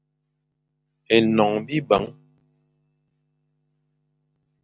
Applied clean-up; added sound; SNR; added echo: none; none; none; none.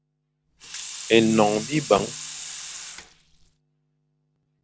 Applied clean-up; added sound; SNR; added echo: none; Sink (filling or washing) / Water tap, faucet; 11 dB; none.